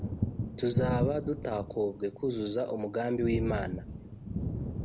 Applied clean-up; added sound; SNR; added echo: none; Thunder; 2 dB; none.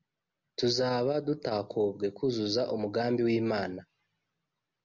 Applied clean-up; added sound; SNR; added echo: none; none; none; none.